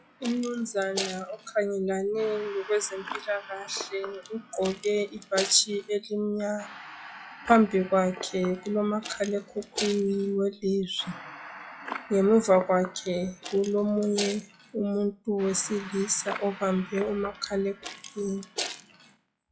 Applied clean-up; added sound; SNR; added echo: classical method log-MMSE.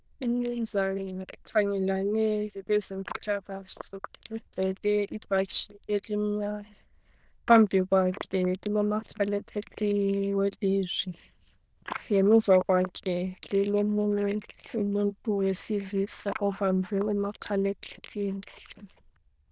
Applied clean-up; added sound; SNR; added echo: neural diffusion model UNIVERSE++.